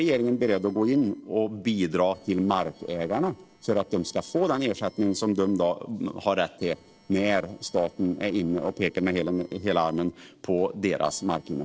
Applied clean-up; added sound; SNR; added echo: neural separator model SepFormer DNS4.